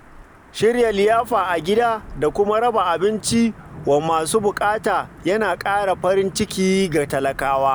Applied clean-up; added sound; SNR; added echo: none; Thunder / Wind / Rain; 20 dB; none.